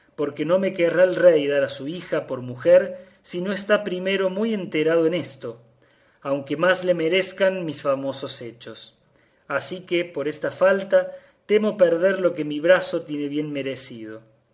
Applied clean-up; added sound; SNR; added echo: none; none; none; none.